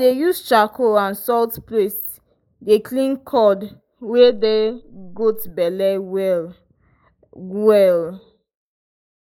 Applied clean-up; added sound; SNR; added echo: neural mask model Resemble Enhance denoiser.